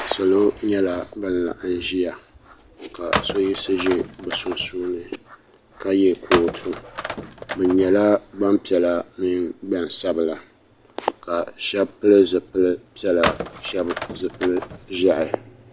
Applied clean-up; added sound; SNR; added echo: none; Telephone; 8 dB; none.